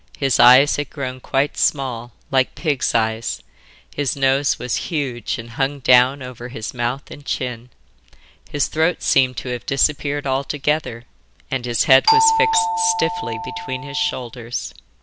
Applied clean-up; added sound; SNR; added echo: none; Doorbell; -1 dB; none.